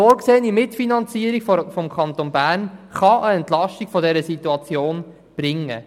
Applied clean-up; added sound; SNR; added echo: none; none; none; none.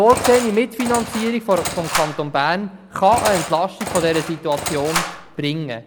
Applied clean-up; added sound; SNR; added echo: none; Engine; 8 dB; none.